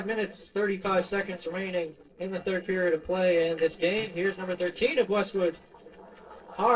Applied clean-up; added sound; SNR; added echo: neural separator model SepFormer DNS4.